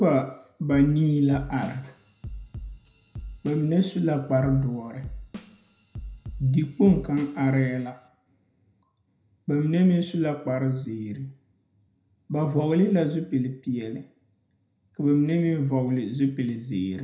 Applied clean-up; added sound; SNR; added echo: none; Drum kit; 15 dB; reverberation time 0.5 s.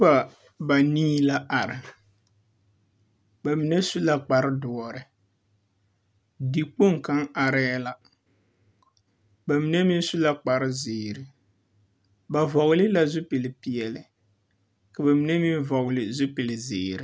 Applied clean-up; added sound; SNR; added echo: none; none; none; none.